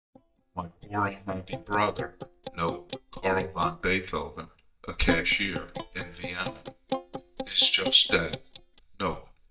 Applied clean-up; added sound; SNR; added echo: neural mask model DeepFilterNet 3.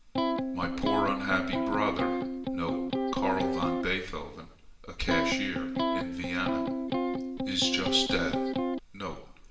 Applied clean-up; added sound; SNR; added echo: none; Electric guitar; -3 dB; reverberation time 0.8 s.